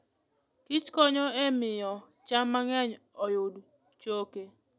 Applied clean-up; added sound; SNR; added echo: none; none; none; none.